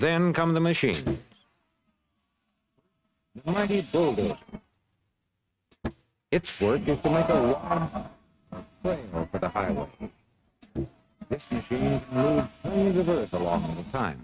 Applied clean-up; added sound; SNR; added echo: neural mask model RNNoise.